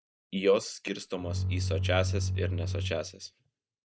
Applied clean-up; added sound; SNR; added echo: neural mask model DeepFilterNet 3.